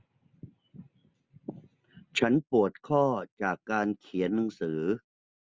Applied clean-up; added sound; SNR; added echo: none; none; none; none.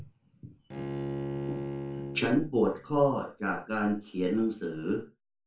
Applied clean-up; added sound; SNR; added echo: none; Bowed string instrument; 7 dB; reverberation time 0.3 s.